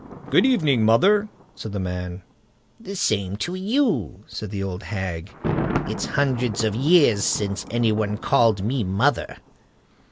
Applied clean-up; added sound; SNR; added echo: none; Thunder; 12 dB; none.